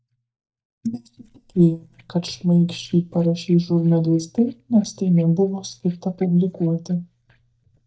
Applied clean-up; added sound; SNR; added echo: neural mask model DeepFilterNet 3.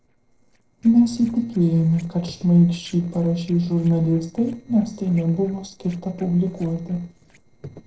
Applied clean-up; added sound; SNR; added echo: neural separator model SepFormer DNS4.